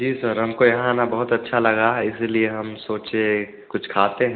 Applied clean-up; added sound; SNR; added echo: none; none; none; none.